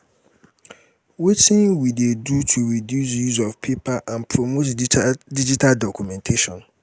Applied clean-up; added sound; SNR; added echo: none; none; none; none.